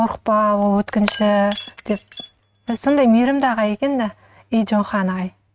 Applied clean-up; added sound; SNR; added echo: neural mask model RNNoise.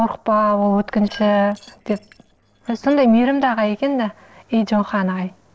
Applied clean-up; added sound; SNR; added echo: neural separator model SepFormer DNS4.